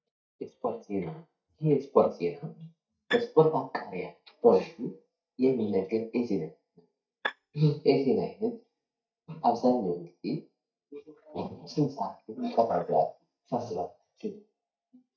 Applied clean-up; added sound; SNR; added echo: neural mask model DeepFilterNet 3.